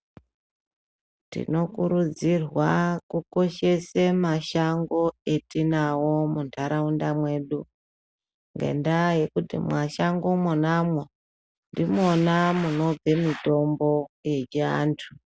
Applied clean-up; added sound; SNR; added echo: none; none; none; none.